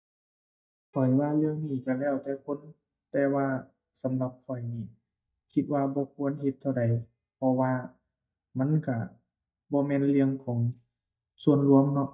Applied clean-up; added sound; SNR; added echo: neural mask model DeepFilterNet 3.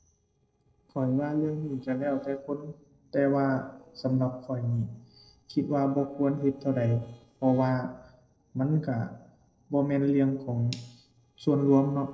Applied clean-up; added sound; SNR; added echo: neural separator model SepFormer DNS4.